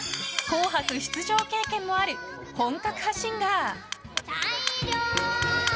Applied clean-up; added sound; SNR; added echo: none; Clock; 10 dB; none.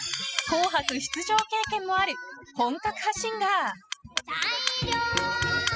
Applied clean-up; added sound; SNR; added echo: classical method spectral subtraction.